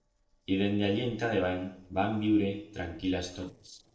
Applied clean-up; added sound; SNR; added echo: neural separator model SepFormer DNS4.